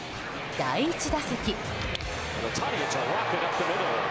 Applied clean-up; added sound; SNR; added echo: none; none; none; none.